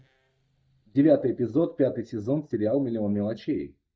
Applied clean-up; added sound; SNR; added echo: neural mask model DeepFilterNet 3.